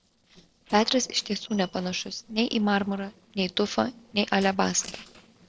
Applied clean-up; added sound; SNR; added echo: neural separator model SepFormer DNS4.